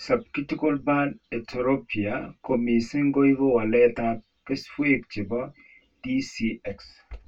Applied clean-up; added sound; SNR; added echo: none; none; none; reverberation time 0.1 s.